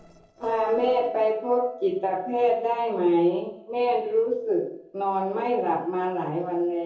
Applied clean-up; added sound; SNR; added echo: neural separator model SepFormer DNS4.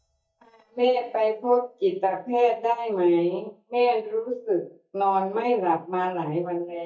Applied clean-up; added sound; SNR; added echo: neural mask model DeepFilterNet 3.